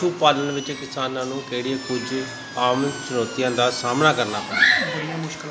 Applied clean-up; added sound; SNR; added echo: none; Squeak; 16 dB; none.